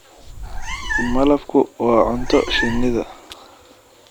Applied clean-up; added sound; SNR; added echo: none; Meow; 5 dB; none.